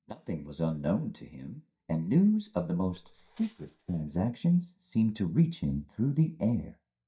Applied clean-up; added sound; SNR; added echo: neural mask model DeepFilterNet 3.